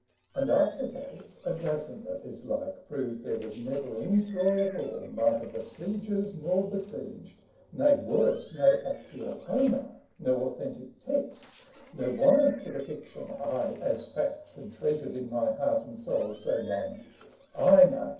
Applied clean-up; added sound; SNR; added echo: neural separator model SepFormer DNS4.